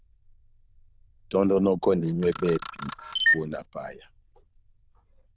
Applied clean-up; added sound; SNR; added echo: neural diffusion model UNIVERSE++.